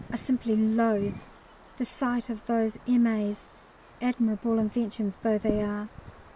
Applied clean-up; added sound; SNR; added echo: none; Wind; 15 dB; none.